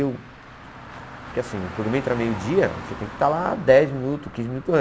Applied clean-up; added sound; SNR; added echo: none; Car; 14 dB; none.